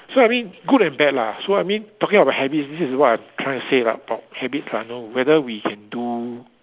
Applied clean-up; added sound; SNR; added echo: none; none; none; none.